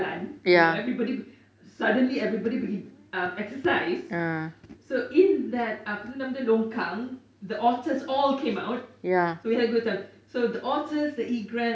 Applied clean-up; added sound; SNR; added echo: none; none; none; none.